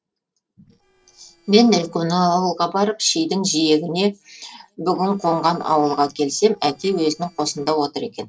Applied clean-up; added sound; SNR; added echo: neural separator model SepFormer DNS4.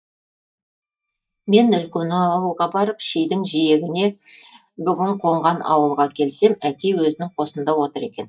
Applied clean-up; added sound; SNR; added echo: neural mask model DeepFilterNet 3.